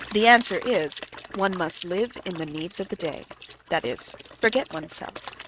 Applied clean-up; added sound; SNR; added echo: neural mask model RNNoise.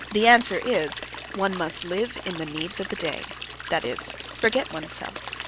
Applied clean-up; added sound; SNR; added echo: none; Stream; 11 dB; none.